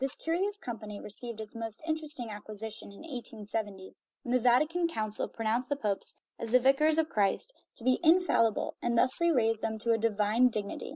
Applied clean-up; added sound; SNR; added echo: none; none; none; none.